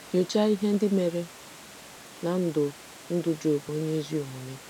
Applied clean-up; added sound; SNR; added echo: none; Water; 18 dB; none.